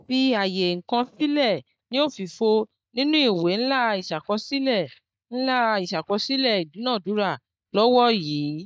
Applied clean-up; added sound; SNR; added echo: neural mask model DeepFilterNet 3.